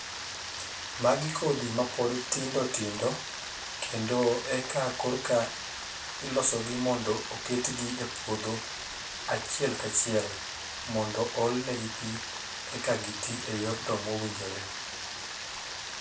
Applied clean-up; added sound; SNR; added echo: none; Rain; 6 dB; reverberation time 0.2 s.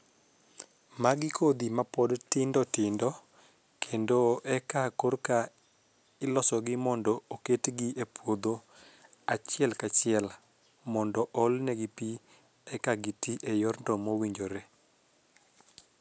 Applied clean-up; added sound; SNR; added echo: none; none; none; none.